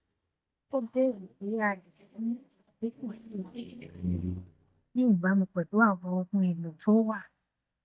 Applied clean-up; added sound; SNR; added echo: neural mask model DeepFilterNet 3.